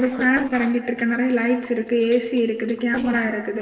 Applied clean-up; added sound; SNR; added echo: neural separator model SepFormer DNS4.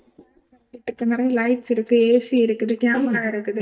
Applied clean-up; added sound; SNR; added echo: neural mask model DeepFilterNet 3.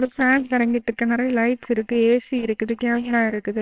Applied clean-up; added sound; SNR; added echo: neural separator model SepFormer WHAMR!.